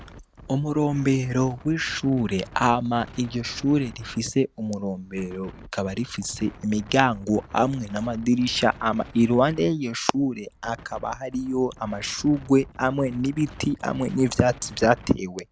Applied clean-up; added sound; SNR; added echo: none; Wind; 20 dB; none.